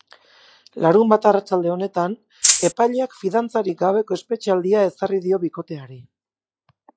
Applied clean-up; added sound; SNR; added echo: classical method log-MMSE.